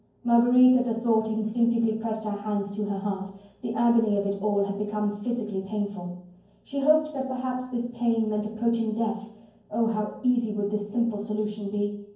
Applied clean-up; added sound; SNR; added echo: none; none; none; reverberation time 0.9 s.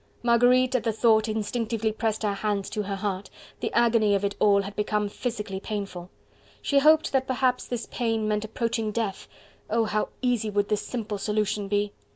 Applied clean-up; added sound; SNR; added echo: none; none; none; none.